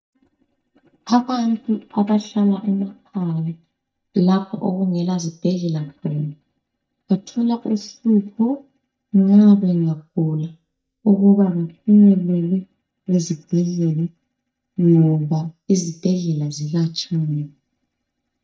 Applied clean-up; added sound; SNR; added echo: neural mask model DeepFilterNet 3.